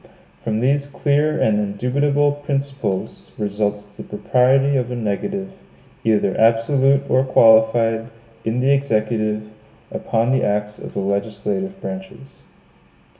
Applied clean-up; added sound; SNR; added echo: none; none; none; reverberation time 1.3 s.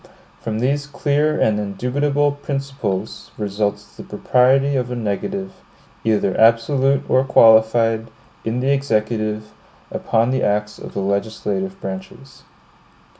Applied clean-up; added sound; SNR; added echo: none; none; none; none.